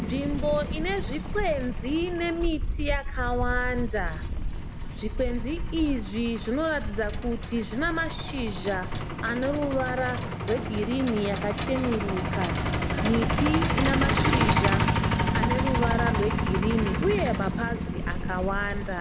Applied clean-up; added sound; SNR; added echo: none; Truck; -1 dB; none.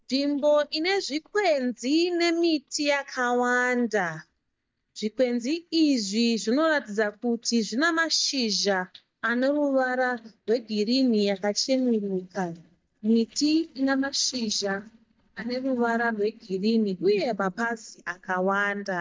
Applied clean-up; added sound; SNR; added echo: neural mask model DeepFilterNet 3.